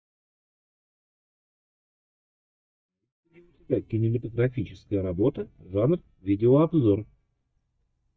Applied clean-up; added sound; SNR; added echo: neural mask model DeepFilterNet 3.